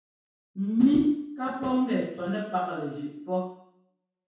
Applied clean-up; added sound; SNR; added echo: none; none; none; reverberation time 0.6 s.